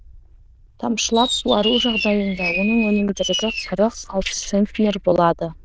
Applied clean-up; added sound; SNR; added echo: neural diffusion model UNIVERSE++.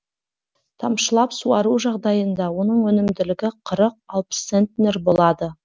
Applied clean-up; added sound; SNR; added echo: none; none; none; none.